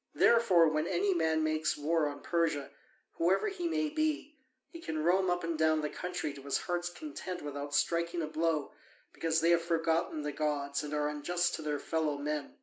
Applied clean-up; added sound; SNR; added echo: none; none; none; none.